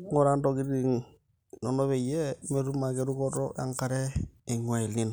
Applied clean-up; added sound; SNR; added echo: none; none; none; none.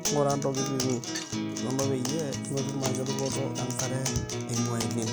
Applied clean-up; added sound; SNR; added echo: none; Acoustic guitar; 1 dB; none.